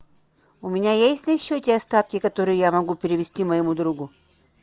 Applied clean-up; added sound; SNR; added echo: none; none; none; none.